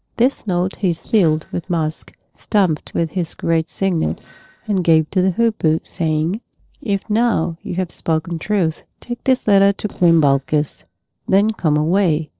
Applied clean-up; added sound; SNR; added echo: neural separator model SepFormer DNS4.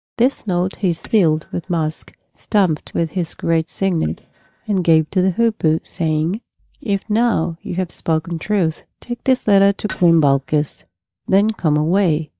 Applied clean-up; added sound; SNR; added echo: neural mask model DeepFilterNet 3.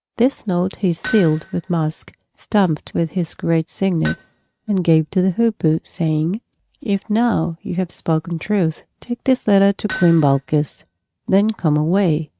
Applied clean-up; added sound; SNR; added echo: neural mask model RNNoise.